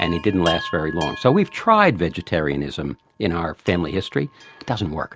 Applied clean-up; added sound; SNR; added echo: none; Chime; 15 dB; none.